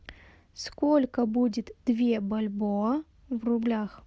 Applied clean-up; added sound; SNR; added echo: none; none; none; none.